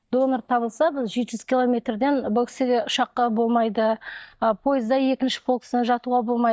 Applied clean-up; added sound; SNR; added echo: neural mask model DeepFilterNet 3.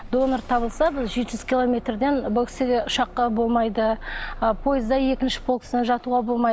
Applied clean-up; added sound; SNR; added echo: none; Engine starting / Bus; 14 dB; none.